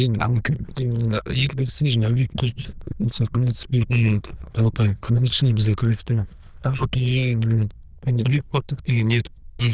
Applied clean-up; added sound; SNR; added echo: neural diffusion model UNIVERSE++.